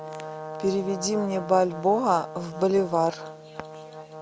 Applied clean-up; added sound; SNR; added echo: none; Brass instrument; 12 dB; none.